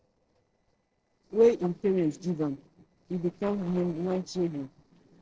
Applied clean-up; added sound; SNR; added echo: neural separator model SepFormer DNS4.